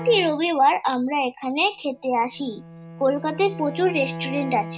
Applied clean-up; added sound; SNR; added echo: none; Bowed string instrument; 13 dB; none.